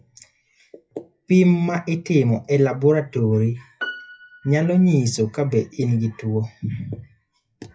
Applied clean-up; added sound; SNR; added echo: classical method WPE with log-MMSE.